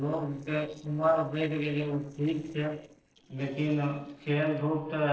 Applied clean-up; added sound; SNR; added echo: neural separator model SepFormer DNS4.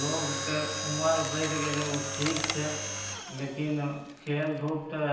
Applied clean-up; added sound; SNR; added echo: none; Mechanisms; 4 dB; reverberation time 0.9 s.